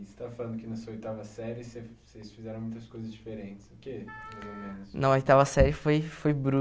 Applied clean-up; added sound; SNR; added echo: none; Wind instrument, woodwind instrument; 20 dB; none.